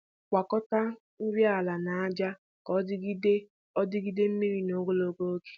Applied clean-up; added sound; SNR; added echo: none; none; none; none.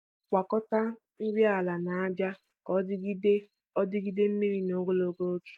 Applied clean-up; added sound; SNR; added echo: neural mask model DeepFilterNet 3.